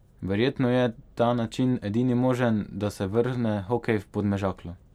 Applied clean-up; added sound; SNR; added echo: none; none; none; none.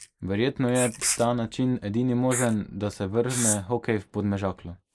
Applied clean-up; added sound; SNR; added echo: neural mask model Resemble Enhance denoiser.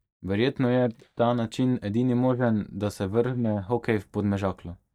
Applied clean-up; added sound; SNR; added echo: neural mask model DeepFilterNet 3.